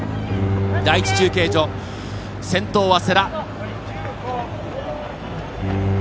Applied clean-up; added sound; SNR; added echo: none; Bowed string instrument; 5 dB; none.